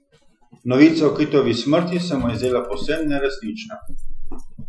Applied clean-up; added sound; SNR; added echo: classical method Wiener filter.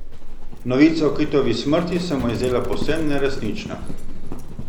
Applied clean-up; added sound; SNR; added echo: none; Livestock, farm animals, working animals; 2 dB; none.